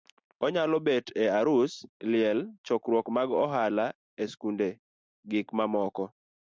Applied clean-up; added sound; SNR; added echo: none; none; none; none.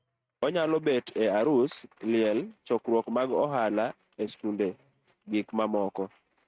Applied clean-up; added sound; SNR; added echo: neural mask model RNNoise.